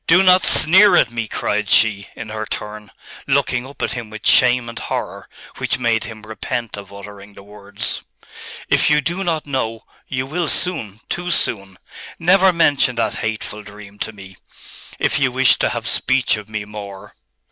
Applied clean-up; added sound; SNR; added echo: none; none; none; none.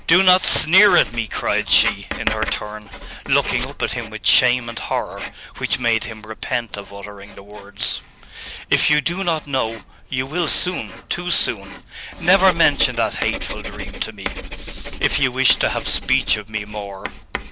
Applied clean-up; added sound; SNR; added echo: none; Writing; 10 dB; none.